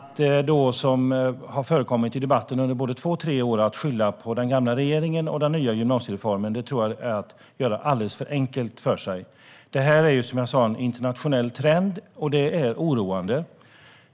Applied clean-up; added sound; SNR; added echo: none; none; none; none.